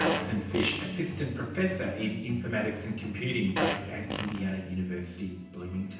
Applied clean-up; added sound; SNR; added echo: none; Fart; 2 dB; reverberation time 0.9 s.